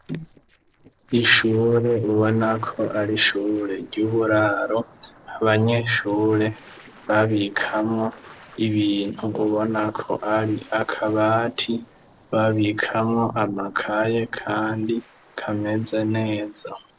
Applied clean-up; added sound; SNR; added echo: neural separator model SepFormer DNS4.